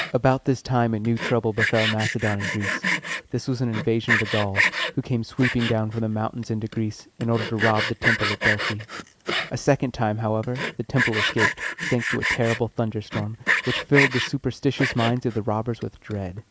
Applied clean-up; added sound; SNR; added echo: neural mask model Resemble Enhance denoiser.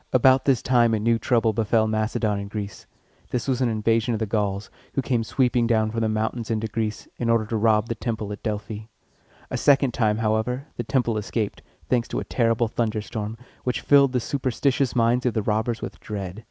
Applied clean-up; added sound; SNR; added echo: none; none; none; none.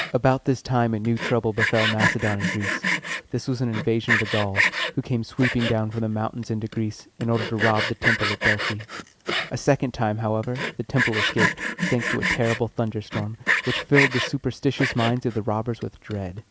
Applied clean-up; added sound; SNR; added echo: none; Sawing; 3 dB; none.